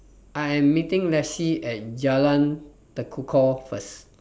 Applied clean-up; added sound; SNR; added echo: none; none; none; none.